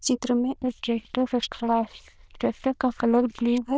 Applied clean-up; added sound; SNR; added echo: neural diffusion model UNIVERSE++.